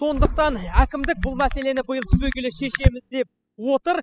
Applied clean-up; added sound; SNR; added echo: classical method spectral subtraction.